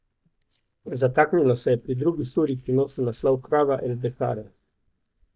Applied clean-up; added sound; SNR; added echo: neural mask model DeepFilterNet 3.